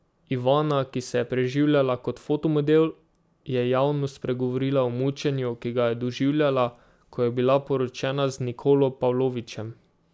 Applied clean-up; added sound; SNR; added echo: none; none; none; none.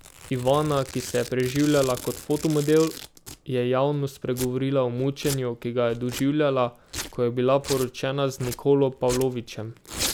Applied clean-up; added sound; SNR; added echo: none; Domestic sounds, home sounds; 14 dB; none.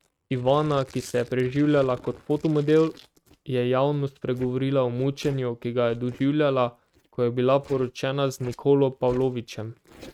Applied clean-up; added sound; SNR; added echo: neural mask model RNNoise.